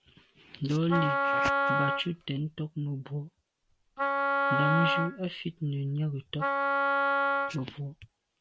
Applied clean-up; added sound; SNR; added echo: none; Wind instrument, woodwind instrument; -4 dB; none.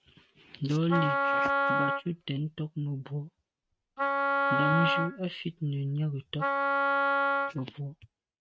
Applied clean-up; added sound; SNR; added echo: neural mask model RNNoise.